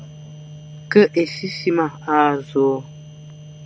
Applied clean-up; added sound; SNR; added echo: none; none; none; none.